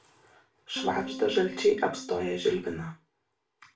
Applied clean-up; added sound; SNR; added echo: none; Electric guitar / Strum; 11 dB; reverberation time 0.3 s.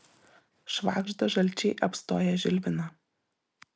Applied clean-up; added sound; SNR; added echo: none; none; none; none.